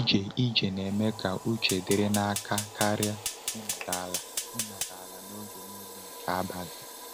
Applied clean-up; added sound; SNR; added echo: none; Fire; 7 dB; none.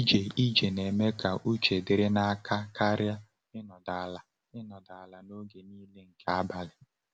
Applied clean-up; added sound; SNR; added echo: none; none; none; none.